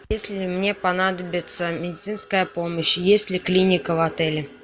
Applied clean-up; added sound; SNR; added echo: none; none; none; none.